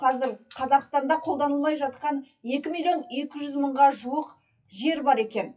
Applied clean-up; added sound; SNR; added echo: classical method WPE with log-MMSE.